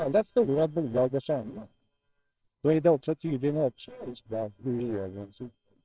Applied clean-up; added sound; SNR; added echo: neural separator model SepFormer WHAMR!.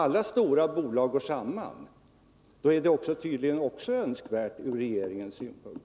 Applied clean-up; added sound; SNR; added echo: none; none; none; none.